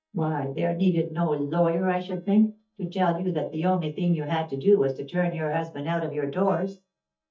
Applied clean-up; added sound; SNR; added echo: neural mask model DeepFilterNet 3.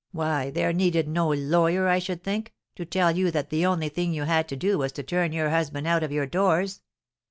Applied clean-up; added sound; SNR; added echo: none; none; none; none.